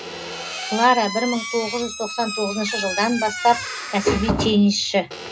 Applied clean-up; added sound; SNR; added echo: none; Squeak / Slam; 7 dB; reverberation time 0.2 s.